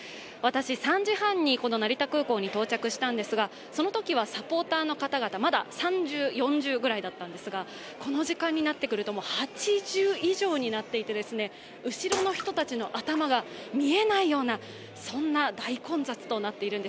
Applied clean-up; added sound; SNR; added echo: none; Bathtub (filling or washing) / Water / Splash, splatter; 11 dB; none.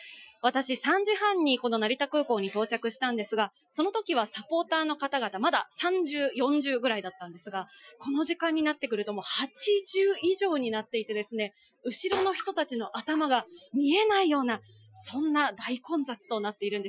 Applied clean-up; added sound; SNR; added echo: classical method Wiener filter.